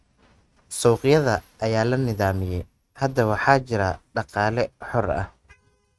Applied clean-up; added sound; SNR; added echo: neural mask model RNNoise.